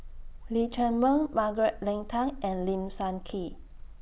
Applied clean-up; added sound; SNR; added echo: none; none; none; none.